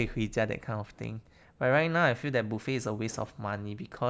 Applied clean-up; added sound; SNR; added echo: none; none; none; none.